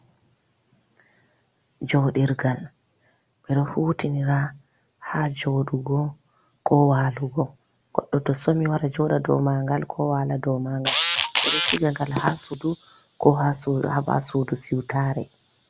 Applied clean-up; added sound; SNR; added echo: none; none; none; none.